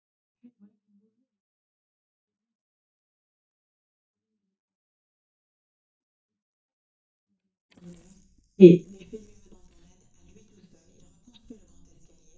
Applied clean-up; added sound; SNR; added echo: neural mask model DeepFilterNet 3.